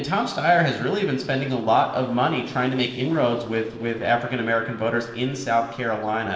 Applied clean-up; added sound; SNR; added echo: neural separator model SepFormer DNS4.